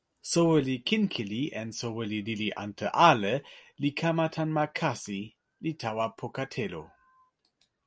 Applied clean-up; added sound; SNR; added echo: none; none; none; none.